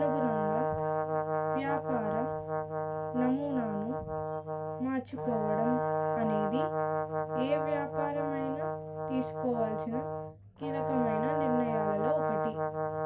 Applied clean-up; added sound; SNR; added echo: none; Brass instrument; -3 dB; reverberation time 0.2 s.